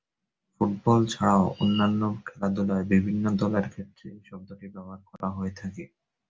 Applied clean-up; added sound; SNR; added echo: none; none; none; none.